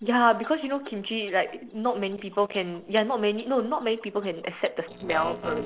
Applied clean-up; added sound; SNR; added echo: neural separator model SepFormer DNS4.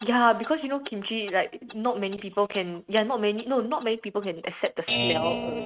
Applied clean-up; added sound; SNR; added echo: neural mask model RNNoise.